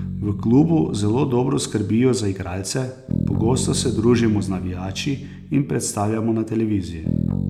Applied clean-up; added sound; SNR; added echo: none; Bass guitar; 7 dB; none.